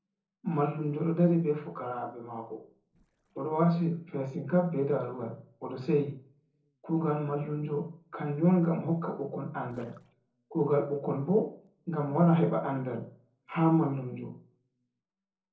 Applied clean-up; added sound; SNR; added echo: neural separator model SepFormer DNS4.